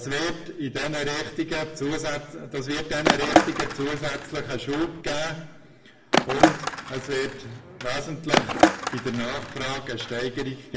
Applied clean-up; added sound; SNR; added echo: none; Skateboard; -4 dB; reverberation time 0.6 s.